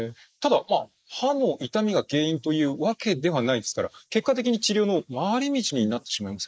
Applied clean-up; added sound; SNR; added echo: neural mask model Resemble Enhance denoiser.